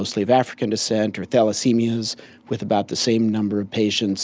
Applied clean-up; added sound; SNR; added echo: none; none; none; none.